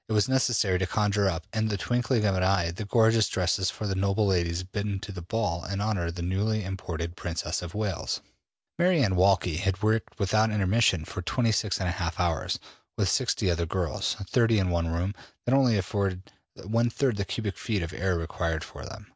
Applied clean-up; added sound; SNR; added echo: none; none; none; none.